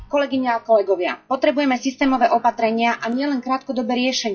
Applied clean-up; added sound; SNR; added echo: classical method WPE with log-MMSE.